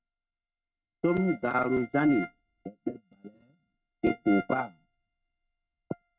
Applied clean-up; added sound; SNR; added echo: neural mask model RNNoise.